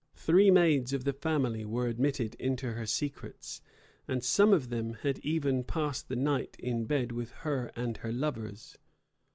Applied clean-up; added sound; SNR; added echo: none; none; none; none.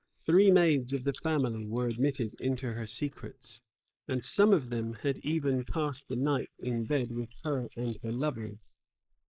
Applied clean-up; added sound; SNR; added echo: neural mask model Resemble Enhance denoiser.